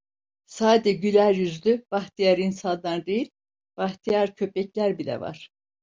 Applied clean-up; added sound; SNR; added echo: none; none; none; none.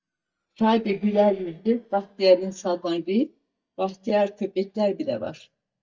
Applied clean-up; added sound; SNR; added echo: neural mask model DeepFilterNet 3.